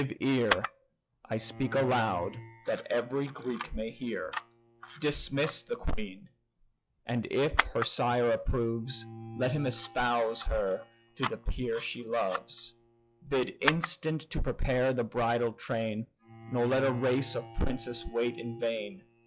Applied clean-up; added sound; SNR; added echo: classical method log-MMSE.